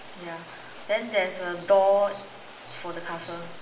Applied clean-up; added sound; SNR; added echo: none; Rain; 18 dB; reverberation time 1.9 s.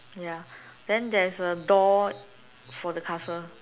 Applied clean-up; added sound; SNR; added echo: none; none; none; none.